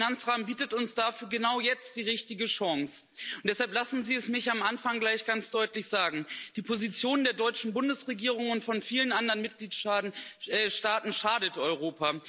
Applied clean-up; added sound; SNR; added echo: none; none; none; none.